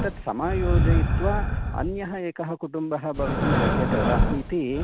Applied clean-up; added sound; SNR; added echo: none; Breathing; -4 dB; none.